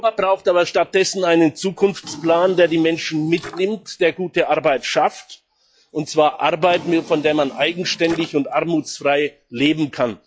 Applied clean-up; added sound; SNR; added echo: classical method log-MMSE.